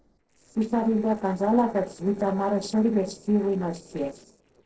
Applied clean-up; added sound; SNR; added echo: neural separator model SepFormer DNS4.